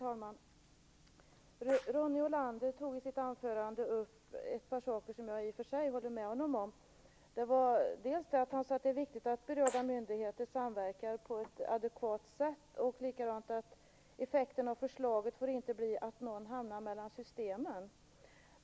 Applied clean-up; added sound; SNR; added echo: neural mask model Resemble Enhance denoiser.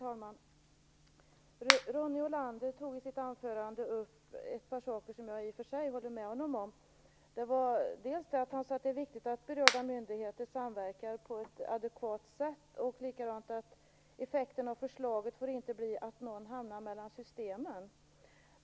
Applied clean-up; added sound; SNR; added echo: none; Finger snapping; -5 dB; none.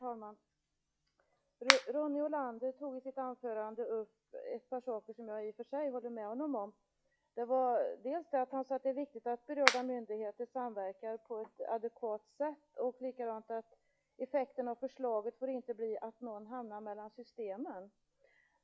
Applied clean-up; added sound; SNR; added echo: classical method log-MMSE.